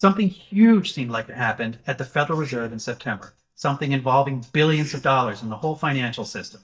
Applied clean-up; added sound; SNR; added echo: neural mask model DeepFilterNet 3.